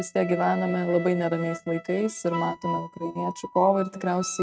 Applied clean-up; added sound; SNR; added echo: neural mask model RNNoise.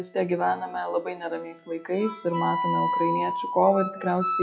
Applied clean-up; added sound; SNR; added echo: classical method log-MMSE.